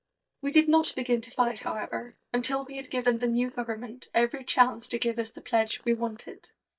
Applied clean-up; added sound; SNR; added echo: neural mask model DeepFilterNet 3.